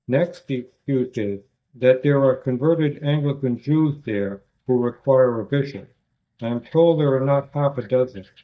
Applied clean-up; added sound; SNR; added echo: neural mask model DeepFilterNet 3.